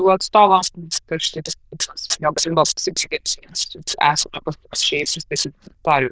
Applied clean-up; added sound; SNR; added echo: neural diffusion model UNIVERSE++.